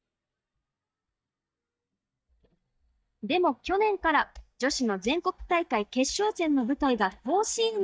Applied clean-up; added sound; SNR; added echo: neural mask model DeepFilterNet 3.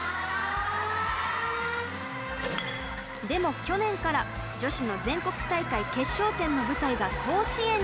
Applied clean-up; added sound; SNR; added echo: none; Car; 8 dB; none.